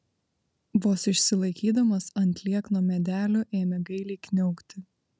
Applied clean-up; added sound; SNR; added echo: none; none; none; none.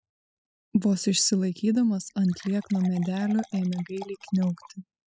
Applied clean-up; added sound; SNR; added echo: classical method spectral subtraction.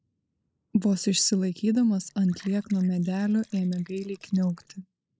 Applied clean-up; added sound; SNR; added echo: neural mask model Resemble Enhance denoiser.